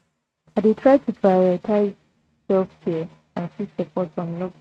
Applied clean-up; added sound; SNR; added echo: neural mask model RNNoise.